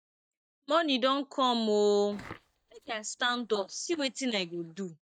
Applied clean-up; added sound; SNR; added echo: neural mask model DeepFilterNet 3.